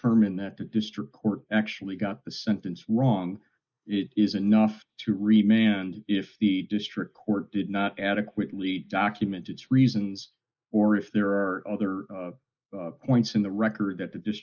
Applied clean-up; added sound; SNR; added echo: neural mask model Resemble Enhance denoiser.